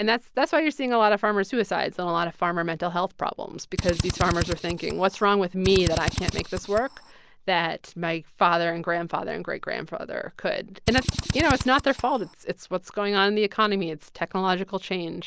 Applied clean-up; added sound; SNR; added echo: none; Drill; 5 dB; none.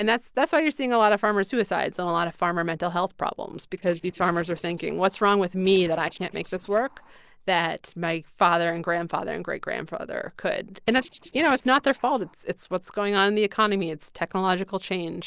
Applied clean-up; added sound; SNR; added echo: neural separator model SepFormer DNS4.